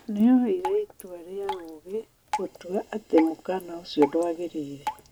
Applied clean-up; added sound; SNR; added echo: none; Drip; 12 dB; none.